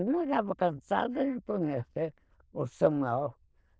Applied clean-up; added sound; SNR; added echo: neural diffusion model UNIVERSE++.